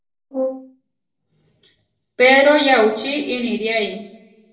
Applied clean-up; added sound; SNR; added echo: neural separator model SepFormer DNS4.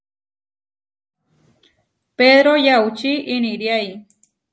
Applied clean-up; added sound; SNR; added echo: none; none; none; none.